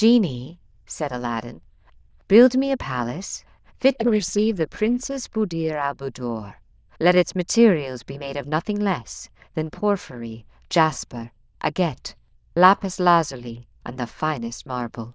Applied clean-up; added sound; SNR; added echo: neural diffusion model UNIVERSE++.